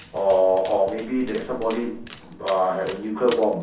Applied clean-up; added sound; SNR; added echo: none; Dog; 18 dB; reverberation time 0.6 s.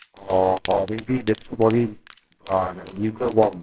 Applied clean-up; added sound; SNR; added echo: neural separator model SepFormer WHAMR!.